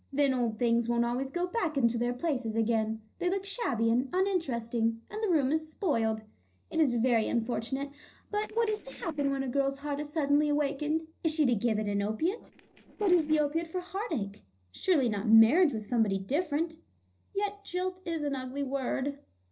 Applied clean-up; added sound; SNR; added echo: neural separator model SepFormer DNS4.